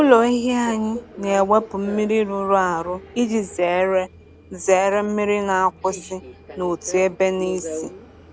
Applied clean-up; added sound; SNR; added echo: none; Subway, metro, underground; 17 dB; none.